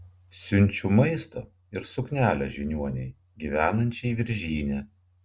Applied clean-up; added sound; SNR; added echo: none; none; none; none.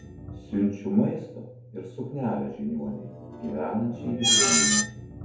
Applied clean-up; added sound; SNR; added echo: none; Screech; 0 dB; reverberation time 2.3 s.